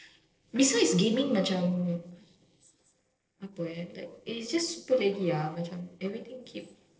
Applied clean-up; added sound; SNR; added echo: neural separator model SepFormer DNS4.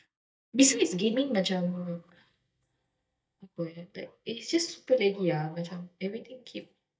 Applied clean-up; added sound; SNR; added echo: neural mask model DeepFilterNet 3.